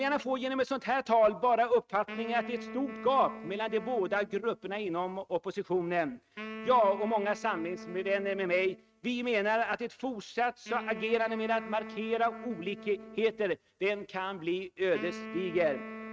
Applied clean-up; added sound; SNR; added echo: neural mask model RNNoise.